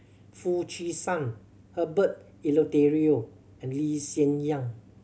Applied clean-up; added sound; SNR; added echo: none; none; none; none.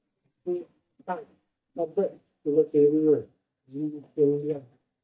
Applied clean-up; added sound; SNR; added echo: neural mask model DeepFilterNet 3.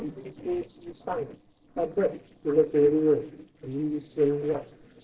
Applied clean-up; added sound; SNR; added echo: neural separator model SepFormer DNS4.